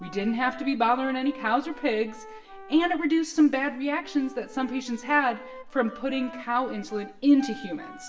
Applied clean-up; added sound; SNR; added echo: none; Wind instrument, woodwind instrument; 19 dB; reverberation time 0.7 s.